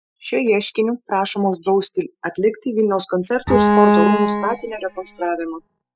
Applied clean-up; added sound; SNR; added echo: classical method spectral subtraction.